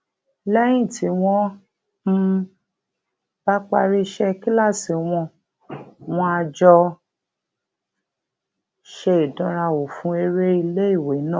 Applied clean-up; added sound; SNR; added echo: none; none; none; none.